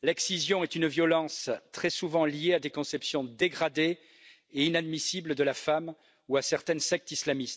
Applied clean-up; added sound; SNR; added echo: none; none; none; none.